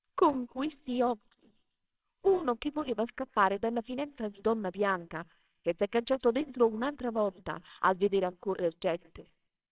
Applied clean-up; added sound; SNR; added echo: neural separator model SepFormer WHAMR!.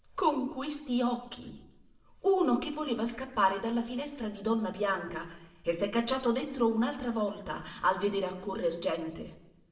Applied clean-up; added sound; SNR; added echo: none; Piano; 20 dB; reverberation time 0.7 s.